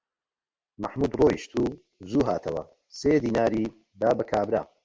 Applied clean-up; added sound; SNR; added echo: none; none; none; none.